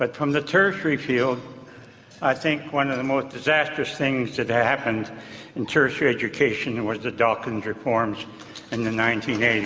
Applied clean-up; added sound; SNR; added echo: none; none; none; none.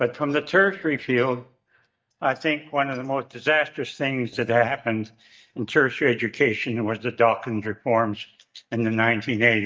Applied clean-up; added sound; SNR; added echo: neural mask model DeepFilterNet 3.